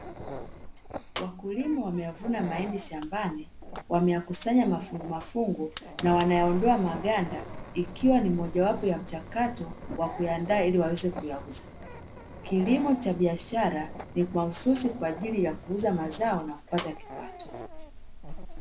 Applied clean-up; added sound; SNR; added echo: none; Dog + Fire; 11 dB; none.